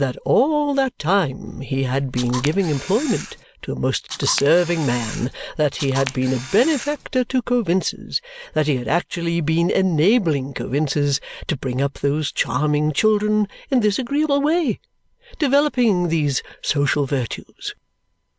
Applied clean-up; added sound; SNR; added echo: none; Camera; 12 dB; none.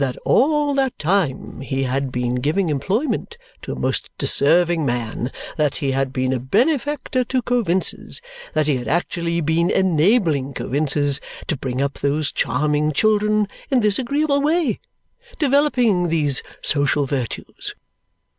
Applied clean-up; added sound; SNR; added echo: none; none; none; none.